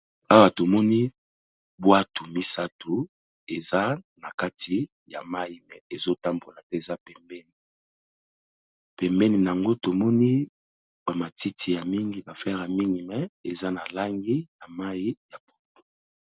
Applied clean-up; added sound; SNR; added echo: none; none; none; none.